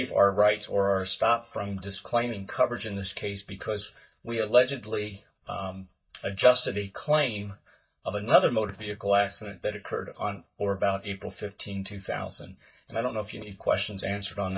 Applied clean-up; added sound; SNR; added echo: neural mask model DeepFilterNet 3.